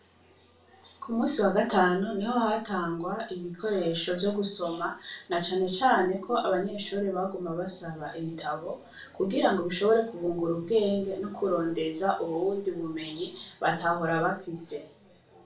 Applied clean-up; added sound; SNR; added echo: none; none; none; reverberation time 0.3 s.